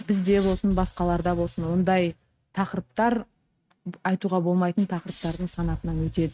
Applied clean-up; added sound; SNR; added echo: neural mask model RNNoise.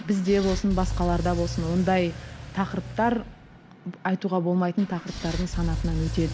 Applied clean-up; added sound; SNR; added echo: none; Engine / Car; 7 dB; none.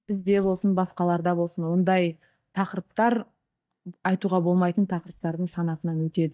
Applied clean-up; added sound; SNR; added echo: neural mask model DeepFilterNet 3.